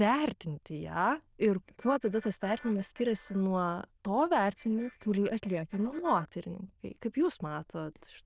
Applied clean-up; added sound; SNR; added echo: neural diffusion model UNIVERSE++.